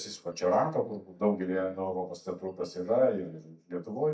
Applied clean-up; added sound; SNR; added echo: neural mask model DeepFilterNet 3.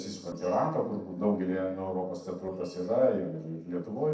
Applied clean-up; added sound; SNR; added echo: neural separator model SepFormer DNS4.